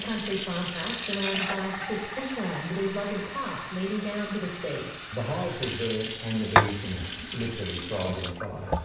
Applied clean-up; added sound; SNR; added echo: none; Fill (with liquid) / Sink (filling or washing); -1 dB; reverberation time 0.8 s.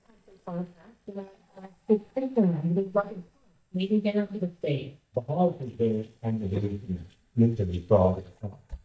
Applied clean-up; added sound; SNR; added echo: neural mask model DeepFilterNet 3.